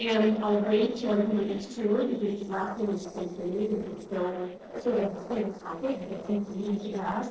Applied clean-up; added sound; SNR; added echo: neural separator model SepFormer DNS4.